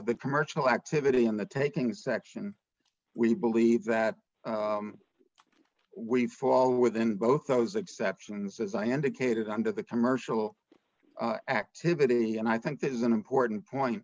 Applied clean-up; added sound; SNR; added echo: none; none; none; none.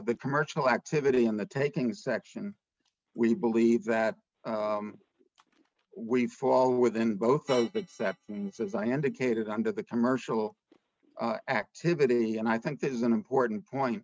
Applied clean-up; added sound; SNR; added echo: neural mask model RNNoise.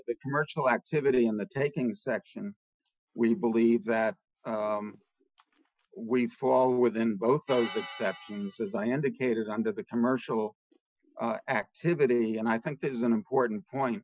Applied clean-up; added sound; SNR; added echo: classical method Wiener filter.